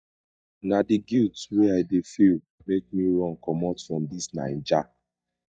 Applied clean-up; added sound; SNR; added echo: neural mask model DeepFilterNet 3.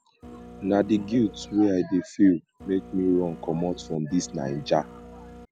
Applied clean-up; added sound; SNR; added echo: none; Printer; 18 dB; none.